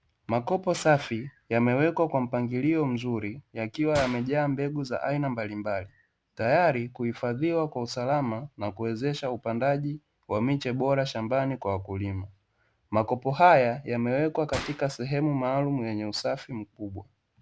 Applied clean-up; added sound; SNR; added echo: none; Gunshot, gunfire; 16 dB; none.